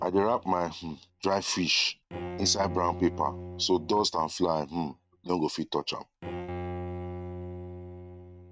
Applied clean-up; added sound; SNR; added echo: neural mask model RNNoise.